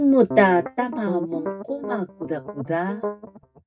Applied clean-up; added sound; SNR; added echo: neural mask model DeepFilterNet 3.